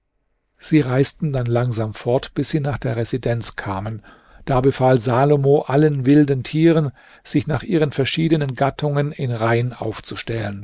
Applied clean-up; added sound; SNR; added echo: neural mask model Resemble Enhance denoiser.